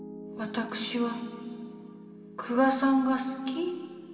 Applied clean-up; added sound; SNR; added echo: none; Piano; 15 dB; reverberation time 2.4 s.